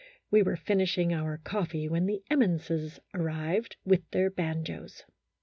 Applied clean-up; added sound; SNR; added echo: none; none; none; none.